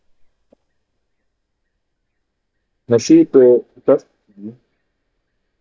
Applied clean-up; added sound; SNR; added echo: neural mask model DeepFilterNet 3.